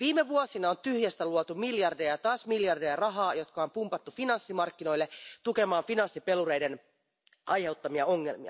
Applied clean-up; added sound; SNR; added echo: none; none; none; none.